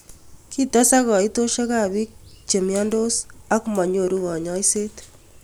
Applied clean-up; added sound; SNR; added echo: none; none; none; none.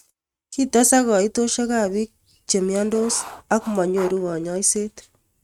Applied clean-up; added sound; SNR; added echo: neural mask model RNNoise.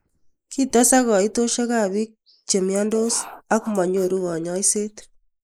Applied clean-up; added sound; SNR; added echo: neural mask model Resemble Enhance denoiser.